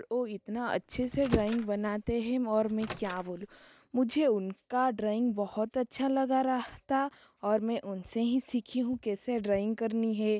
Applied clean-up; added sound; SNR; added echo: none; Microwave oven; 17 dB; none.